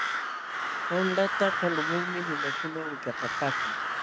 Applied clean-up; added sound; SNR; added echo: none; Crow; -1 dB; none.